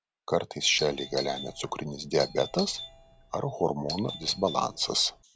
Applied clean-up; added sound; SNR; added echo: none; Doorbell; 12 dB; none.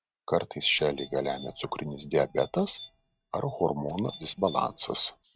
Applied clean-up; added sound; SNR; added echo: neural mask model RNNoise.